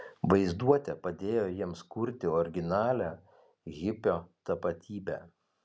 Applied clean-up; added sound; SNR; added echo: none; none; none; none.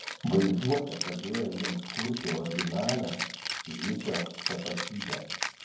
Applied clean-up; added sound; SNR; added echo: none; Rattle (instrument); 5 dB; reverberation time 0.9 s.